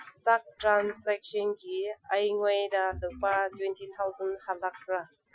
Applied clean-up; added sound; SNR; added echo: classical method Wiener filter.